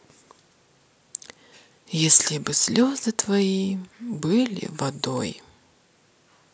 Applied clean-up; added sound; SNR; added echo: none; none; none; none.